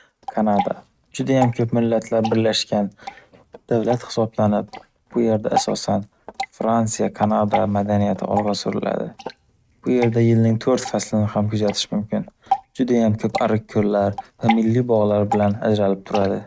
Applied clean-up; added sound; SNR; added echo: neural mask model RNNoise.